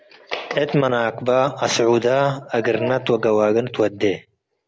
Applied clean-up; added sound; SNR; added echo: none; none; none; none.